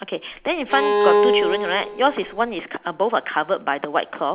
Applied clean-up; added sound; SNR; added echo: none; Bowed string instrument; -2 dB; none.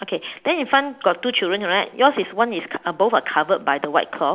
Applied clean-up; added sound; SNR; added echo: none; none; none; none.